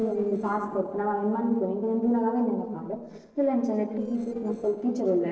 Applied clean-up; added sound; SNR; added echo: neural separator model SepFormer DNS4.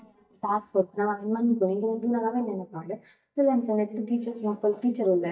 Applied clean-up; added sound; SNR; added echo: neural mask model DeepFilterNet 3.